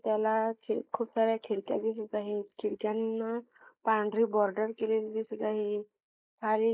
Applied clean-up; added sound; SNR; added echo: neural mask model Resemble Enhance denoiser.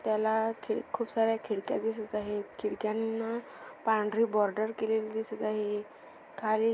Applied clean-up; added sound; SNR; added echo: none; none; none; none.